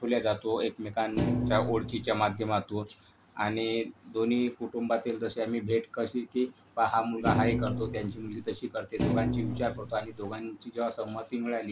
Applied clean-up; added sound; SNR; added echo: none; Thump, thud; 1 dB; none.